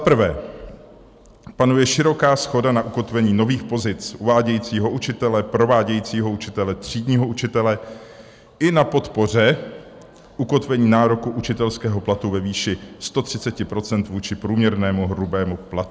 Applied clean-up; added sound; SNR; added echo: none; none; none; none.